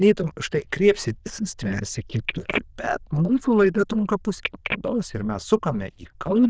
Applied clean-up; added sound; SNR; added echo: neural diffusion model UNIVERSE++.